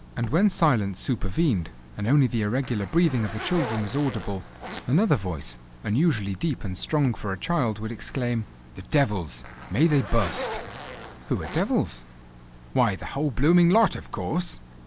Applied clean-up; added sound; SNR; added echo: none; Zipper (clothing); 15 dB; none.